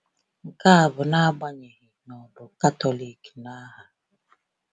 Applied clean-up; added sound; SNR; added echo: none; none; none; none.